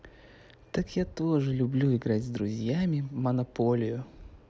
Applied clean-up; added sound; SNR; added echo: none; none; none; none.